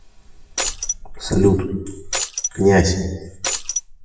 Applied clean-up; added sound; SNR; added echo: classical method WPE with log-MMSE.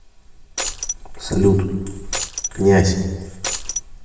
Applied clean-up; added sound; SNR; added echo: none; Shatter; 5 dB; reverberation time 1.0 s.